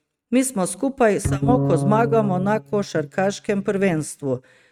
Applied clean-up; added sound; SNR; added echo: neural mask model RNNoise.